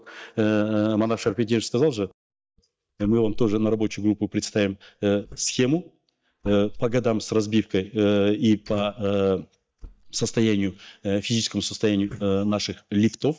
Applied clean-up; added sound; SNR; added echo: neural mask model DeepFilterNet 3.